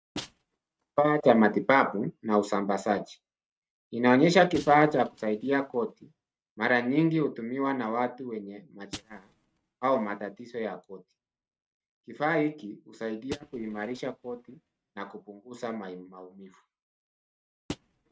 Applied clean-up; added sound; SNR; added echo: neural mask model RNNoise.